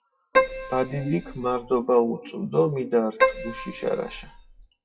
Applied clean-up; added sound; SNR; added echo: classical method WPE with log-MMSE.